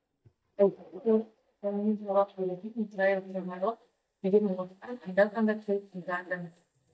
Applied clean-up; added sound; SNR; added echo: neural mask model DeepFilterNet 3.